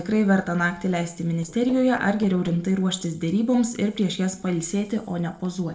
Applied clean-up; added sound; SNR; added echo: neural separator model SepFormer DNS4.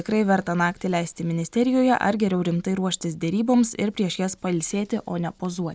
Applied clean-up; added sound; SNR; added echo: none; none; none; none.